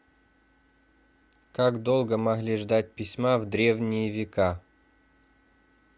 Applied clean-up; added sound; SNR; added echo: none; none; none; none.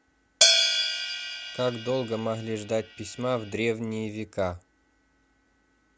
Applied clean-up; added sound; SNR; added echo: none; Hi-hat; -4 dB; none.